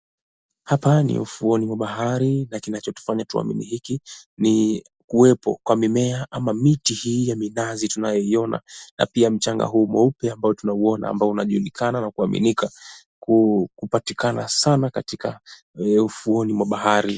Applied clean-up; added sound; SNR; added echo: none; none; none; none.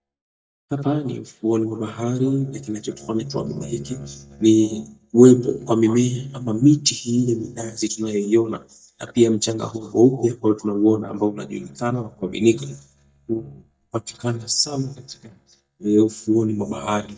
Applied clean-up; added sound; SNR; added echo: neural mask model DeepFilterNet 3.